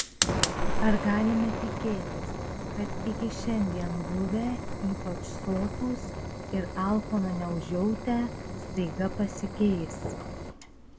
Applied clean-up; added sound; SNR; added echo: none; Fire; 2 dB; none.